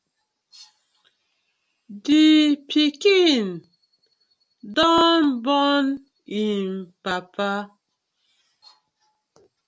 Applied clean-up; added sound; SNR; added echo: none; none; none; none.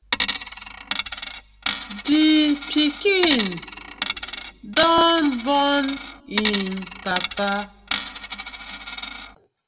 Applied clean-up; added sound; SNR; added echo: none; Coin (dropping); 6 dB; reverberation time 0.8 s.